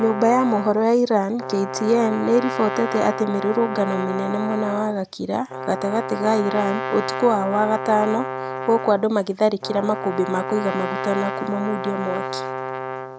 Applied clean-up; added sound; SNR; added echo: none; Brass instrument; 7 dB; none.